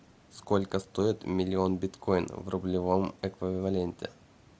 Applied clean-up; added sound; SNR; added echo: none; none; none; none.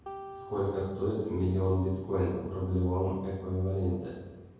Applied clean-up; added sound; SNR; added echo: none; Acoustic guitar; 17 dB; reverberation time 1.3 s.